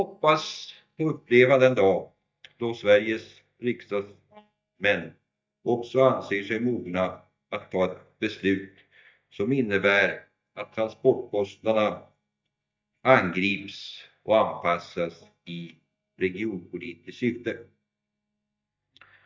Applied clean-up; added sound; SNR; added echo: neural mask model DeepFilterNet 3.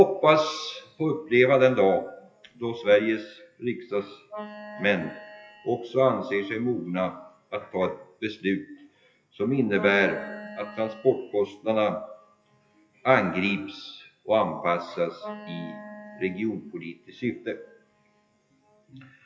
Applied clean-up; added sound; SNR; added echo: classical method WPE with log-MMSE.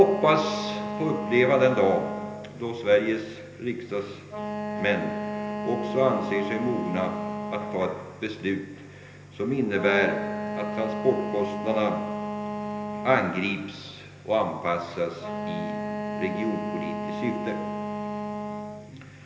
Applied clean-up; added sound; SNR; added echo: none; Wind instrument, woodwind instrument; 6 dB; reverberation time 1.4 s.